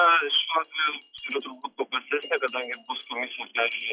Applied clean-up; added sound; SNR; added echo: classical method log-MMSE.